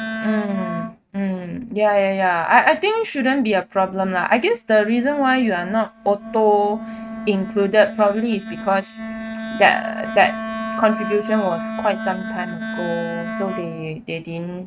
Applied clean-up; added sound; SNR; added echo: neural mask model RNNoise.